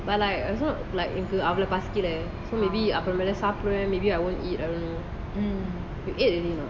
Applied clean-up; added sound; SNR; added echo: none; none; none; none.